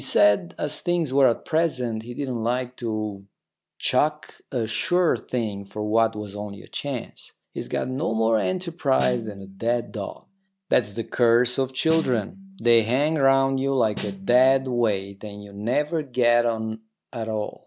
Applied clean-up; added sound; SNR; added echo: none; Snare drum; 15 dB; none.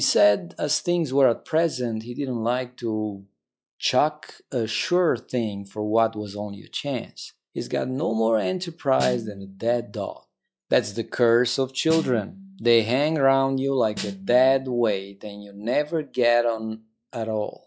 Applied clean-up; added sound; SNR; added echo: classical method log-MMSE.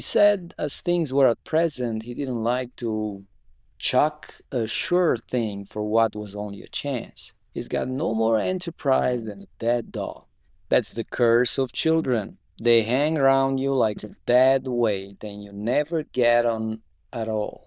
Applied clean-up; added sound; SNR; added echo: neural diffusion model UNIVERSE++.